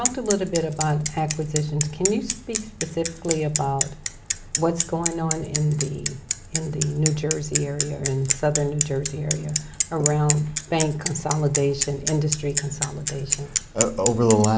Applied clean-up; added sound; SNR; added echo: none; Bicycle; 4 dB; none.